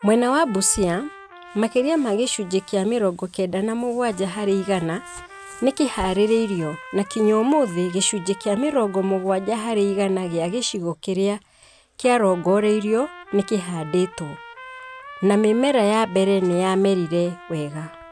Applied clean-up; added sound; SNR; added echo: none; Trumpet; 19 dB; none.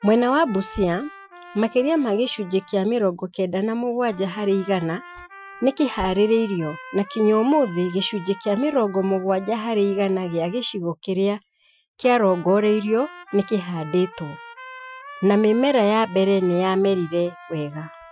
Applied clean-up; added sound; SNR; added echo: classical method Wiener filter.